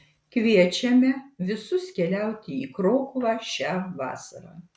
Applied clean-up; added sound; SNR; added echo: none; none; none; none.